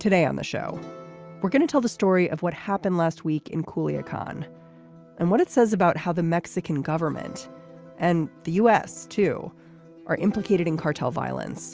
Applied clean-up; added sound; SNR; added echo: none; none; none; none.